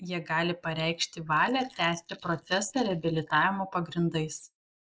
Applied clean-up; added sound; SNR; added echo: neural mask model Resemble Enhance denoiser.